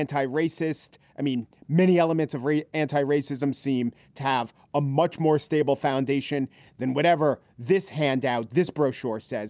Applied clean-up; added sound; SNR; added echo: none; none; none; none.